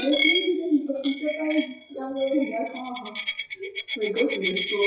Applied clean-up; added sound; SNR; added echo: classical method WPE with log-MMSE.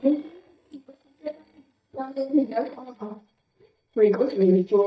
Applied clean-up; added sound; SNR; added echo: neural mask model DeepFilterNet 3.